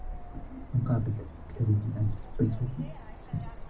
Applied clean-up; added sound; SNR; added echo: none; Bird; 8 dB; reverberation time 0.4 s.